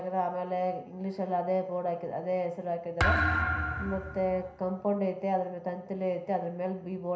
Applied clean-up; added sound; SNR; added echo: none; Thump, thud; 0 dB; reverberation time 0.5 s.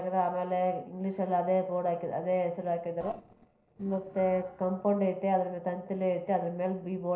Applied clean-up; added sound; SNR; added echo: neural separator model SepFormer DNS4.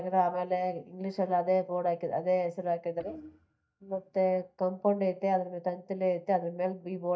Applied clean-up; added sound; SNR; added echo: neural mask model DeepFilterNet 3.